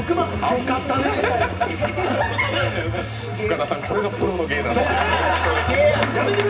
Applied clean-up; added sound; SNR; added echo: none; Toilet flush / Gurgling; 14 dB; reverberation time 0.4 s.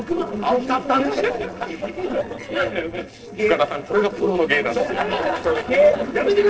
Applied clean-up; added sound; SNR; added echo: neural separator model SepFormer DNS4.